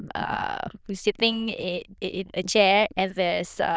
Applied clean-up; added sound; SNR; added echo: neural diffusion model UNIVERSE++.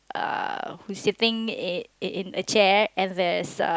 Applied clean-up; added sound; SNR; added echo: none; none; none; none.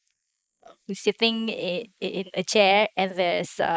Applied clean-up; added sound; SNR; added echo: neural mask model Resemble Enhance denoiser.